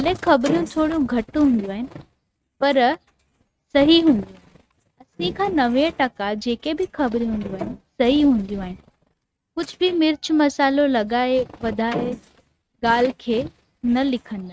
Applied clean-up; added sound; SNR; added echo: neural mask model RNNoise.